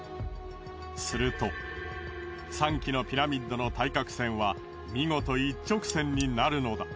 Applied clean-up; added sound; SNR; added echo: none; Cutlery, silverware; 14 dB; none.